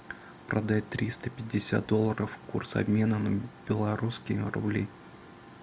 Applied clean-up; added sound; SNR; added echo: none; none; none; none.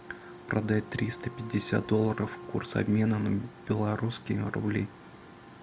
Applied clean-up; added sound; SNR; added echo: none; Wind instrument, woodwind instrument; 19 dB; none.